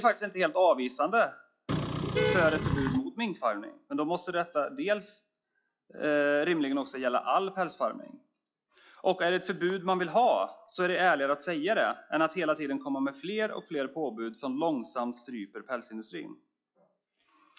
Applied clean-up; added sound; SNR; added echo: classical method log-MMSE.